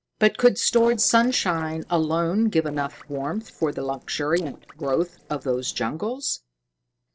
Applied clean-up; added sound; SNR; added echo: neural separator model SepFormer DNS4.